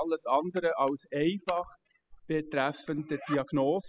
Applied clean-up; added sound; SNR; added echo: classical method spectral subtraction.